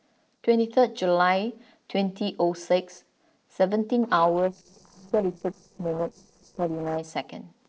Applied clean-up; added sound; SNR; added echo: neural separator model SepFormer DNS4.